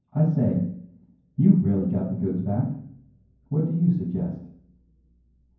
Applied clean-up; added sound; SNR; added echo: none; none; none; reverberation time 0.9 s.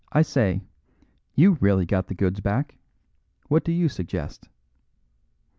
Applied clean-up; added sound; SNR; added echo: none; none; none; none.